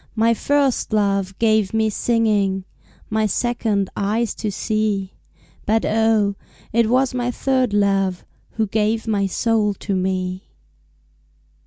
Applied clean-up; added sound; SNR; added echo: none; none; none; none.